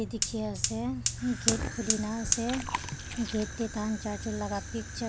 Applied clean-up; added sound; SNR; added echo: none; Chewing, mastication + Fire; 2 dB; none.